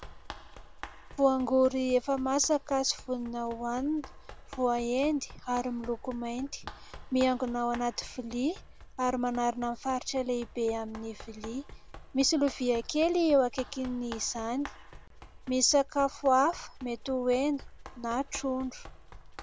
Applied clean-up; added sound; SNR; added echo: none; Run; 16 dB; none.